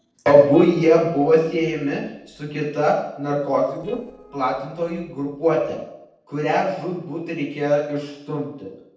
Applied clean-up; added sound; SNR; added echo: neural separator model SepFormer DNS4.